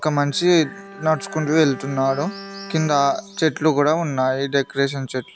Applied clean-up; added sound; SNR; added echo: none; Bowed string instrument; 19 dB; none.